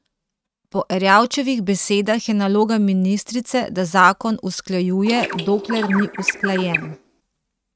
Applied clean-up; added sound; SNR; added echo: neural mask model RNNoise.